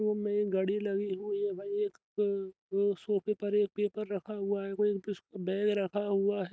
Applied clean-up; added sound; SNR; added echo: none; none; none; none.